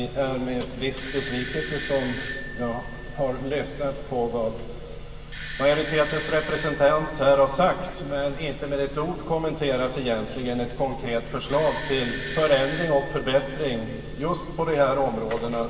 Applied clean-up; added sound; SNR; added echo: none; Bell / Doorbell; 13 dB; reverberation time 2.5 s.